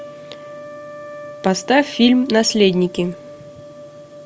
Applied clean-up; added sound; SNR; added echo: none; Trumpet; 17 dB; none.